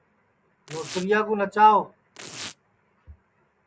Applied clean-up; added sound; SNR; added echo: none; Tearing; 17 dB; none.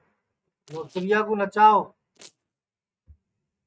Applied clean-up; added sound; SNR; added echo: neural mask model RNNoise.